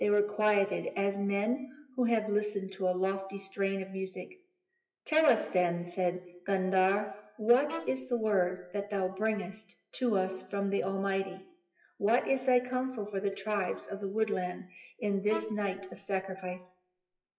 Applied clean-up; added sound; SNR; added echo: classical method WPE with log-MMSE.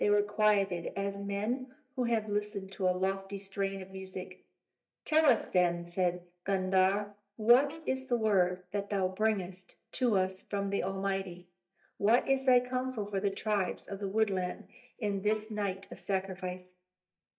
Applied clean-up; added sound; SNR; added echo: neural mask model DeepFilterNet 3.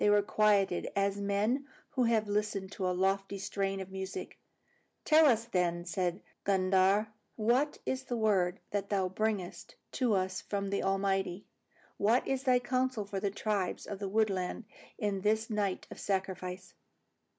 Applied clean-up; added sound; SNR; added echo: none; none; none; none.